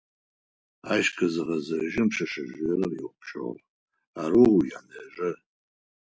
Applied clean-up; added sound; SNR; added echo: none; none; none; none.